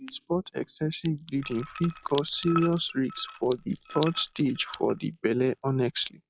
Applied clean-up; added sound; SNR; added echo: classical method log-MMSE.